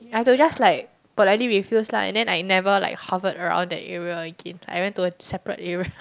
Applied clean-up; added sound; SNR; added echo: none; none; none; none.